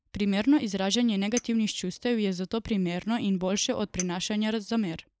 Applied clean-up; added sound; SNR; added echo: neural mask model Resemble Enhance denoiser.